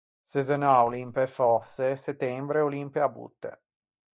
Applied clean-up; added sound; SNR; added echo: neural mask model DeepFilterNet 3.